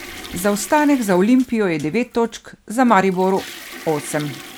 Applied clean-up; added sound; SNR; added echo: none; Toilet flush / Water; 18 dB; none.